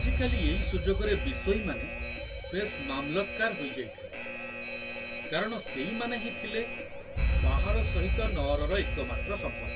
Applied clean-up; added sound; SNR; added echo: none; Alarm; -3 dB; reverberation time 0.1 s.